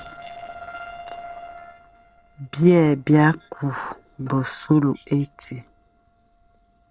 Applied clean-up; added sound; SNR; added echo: neural separator model SepFormer DNS4.